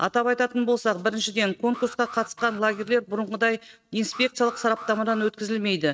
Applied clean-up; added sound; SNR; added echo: neural mask model RNNoise.